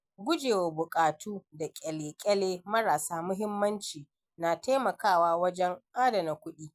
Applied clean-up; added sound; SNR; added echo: none; none; none; none.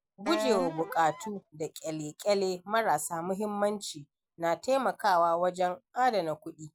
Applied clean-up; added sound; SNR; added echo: none; Wind instrument, woodwind instrument; 7 dB; none.